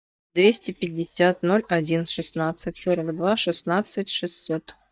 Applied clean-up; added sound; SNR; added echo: neural mask model DeepFilterNet 3.